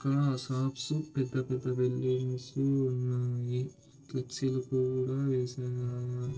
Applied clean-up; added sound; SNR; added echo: neural separator model SepFormer DNS4.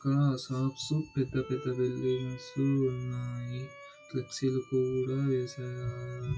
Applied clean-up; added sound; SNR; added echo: classical method WPE with log-MMSE.